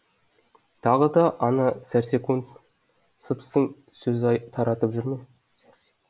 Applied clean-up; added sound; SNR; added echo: none; none; none; none.